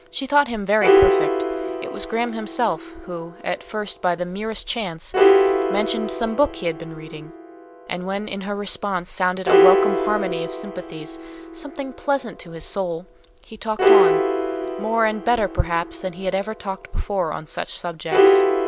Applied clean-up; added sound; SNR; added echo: none; Piano; -2 dB; none.